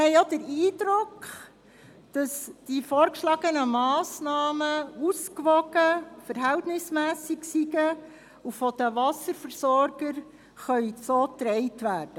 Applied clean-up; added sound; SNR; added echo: none; none; none; none.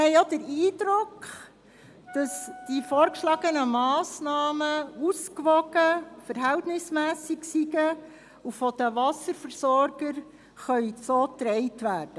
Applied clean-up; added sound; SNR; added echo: none; Wind instrument, woodwind instrument; 19 dB; none.